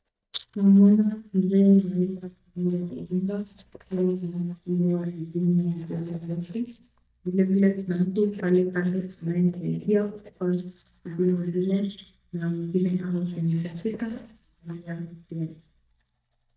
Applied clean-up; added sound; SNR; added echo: neural mask model DeepFilterNet 3.